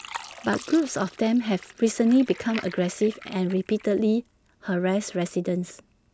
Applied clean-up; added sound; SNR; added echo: none; Fill (with liquid); 19 dB; none.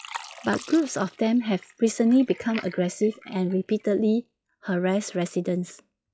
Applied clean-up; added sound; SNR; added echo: classical method log-MMSE.